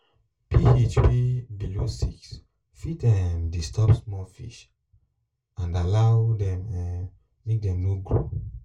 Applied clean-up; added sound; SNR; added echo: none; none; none; reverberation time 0.2 s.